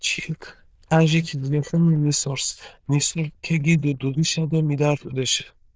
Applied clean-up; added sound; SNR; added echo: neural diffusion model UNIVERSE++.